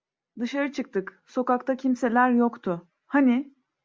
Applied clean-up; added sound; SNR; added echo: none; none; none; none.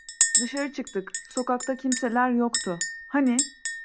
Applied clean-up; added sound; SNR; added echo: none; Chink, clink; 0 dB; none.